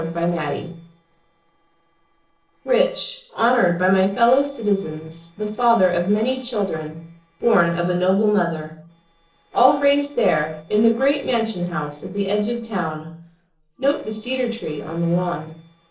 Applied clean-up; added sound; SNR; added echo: neural separator model SepFormer DNS4.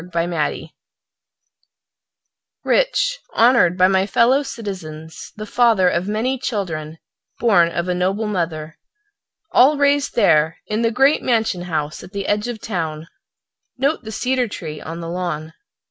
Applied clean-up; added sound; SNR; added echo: none; none; none; none.